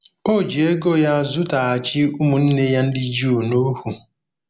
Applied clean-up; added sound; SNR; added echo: none; none; none; none.